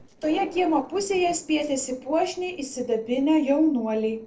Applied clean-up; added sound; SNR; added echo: neural separator model SepFormer DNS4.